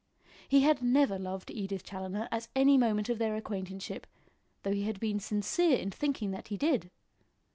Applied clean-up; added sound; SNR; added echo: none; none; none; none.